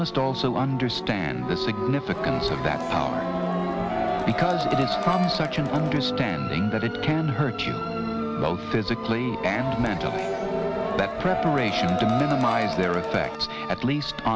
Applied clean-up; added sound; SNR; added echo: none; Crowd; 4 dB; none.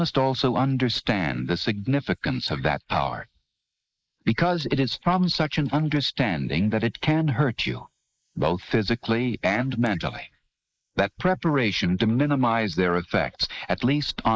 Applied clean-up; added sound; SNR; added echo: neural mask model Resemble Enhance denoiser.